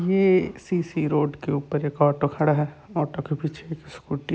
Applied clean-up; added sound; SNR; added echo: none; none; none; none.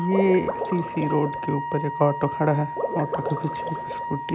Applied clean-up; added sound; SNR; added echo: none; Wind instrument, woodwind instrument + Water / Liquid; 5 dB; none.